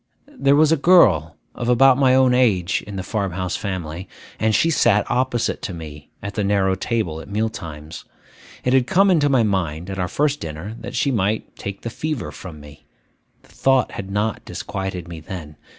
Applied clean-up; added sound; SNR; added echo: none; none; none; none.